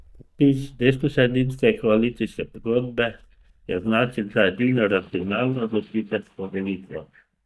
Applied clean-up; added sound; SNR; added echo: neural mask model DeepFilterNet 3.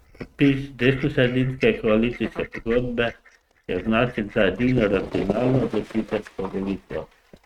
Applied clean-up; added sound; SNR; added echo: neural mask model RNNoise.